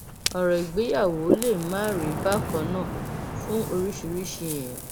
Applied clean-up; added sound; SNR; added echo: none; Ocean; 4 dB; none.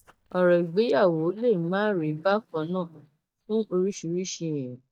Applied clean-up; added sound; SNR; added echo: neural mask model DeepFilterNet 3.